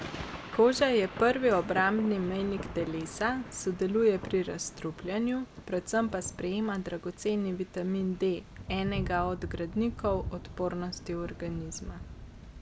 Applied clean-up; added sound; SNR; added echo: none; Thunder / Rain; 12 dB; none.